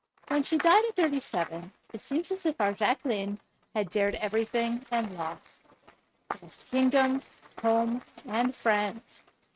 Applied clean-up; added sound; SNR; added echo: neural mask model RNNoise.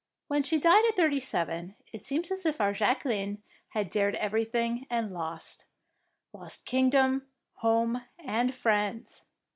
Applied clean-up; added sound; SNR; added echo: none; none; none; none.